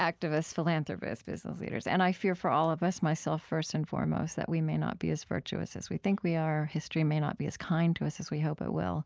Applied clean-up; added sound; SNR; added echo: none; none; none; none.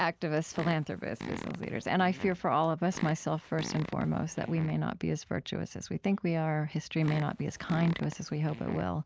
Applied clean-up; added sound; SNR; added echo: none; Fart; 13 dB; none.